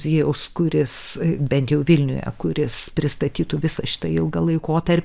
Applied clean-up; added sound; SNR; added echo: none; none; none; none.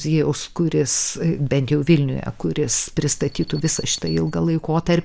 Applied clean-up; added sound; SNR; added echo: none; Alarm; 19 dB; none.